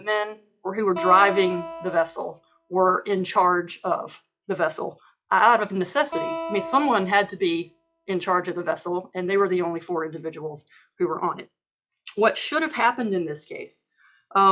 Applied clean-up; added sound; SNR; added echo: classical method log-MMSE.